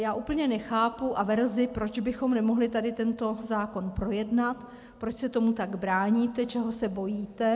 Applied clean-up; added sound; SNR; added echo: none; none; none; none.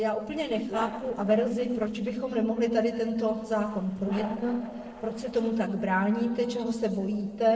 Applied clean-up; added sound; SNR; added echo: neural separator model SepFormer DNS4.